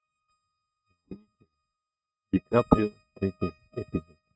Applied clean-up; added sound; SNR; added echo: neural mask model RNNoise.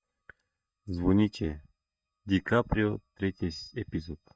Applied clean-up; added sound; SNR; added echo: neural mask model DeepFilterNet 3.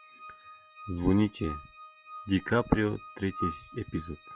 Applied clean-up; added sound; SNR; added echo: classical method log-MMSE.